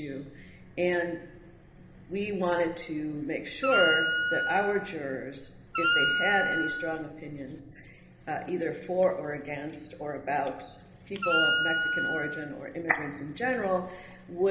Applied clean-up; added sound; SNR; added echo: none; Wind instrument, woodwind instrument; -3 dB; reverberation time 1.1 s.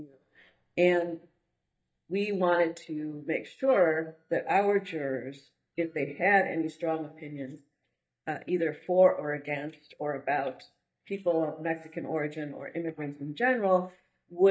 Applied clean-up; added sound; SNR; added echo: neural mask model DeepFilterNet 3.